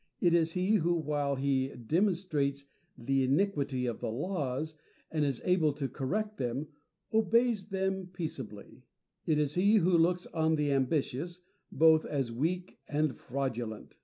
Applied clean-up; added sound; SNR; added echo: none; none; none; none.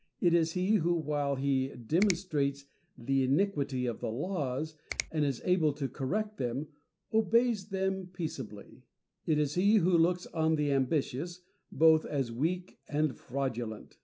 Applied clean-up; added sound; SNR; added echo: none; Finger snapping; 14 dB; none.